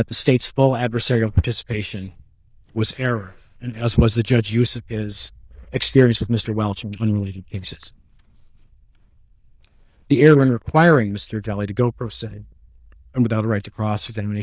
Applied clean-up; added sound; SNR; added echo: neural diffusion model UNIVERSE++.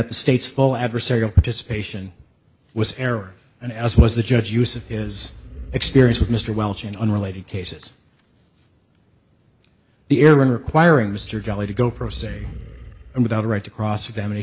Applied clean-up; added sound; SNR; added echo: none; Animal; 15 dB; none.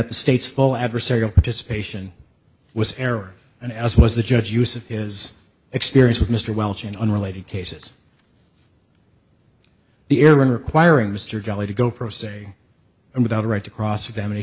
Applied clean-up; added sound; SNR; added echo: none; none; none; none.